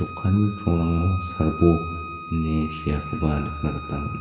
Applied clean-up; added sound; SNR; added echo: none; Bowed string instrument; 12 dB; reverberation time 2.3 s.